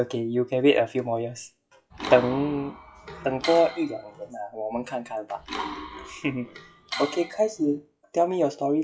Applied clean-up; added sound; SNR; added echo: classical method WPE with log-MMSE.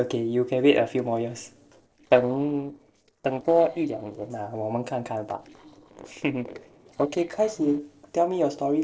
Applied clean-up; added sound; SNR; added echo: neural separator model SepFormer DNS4.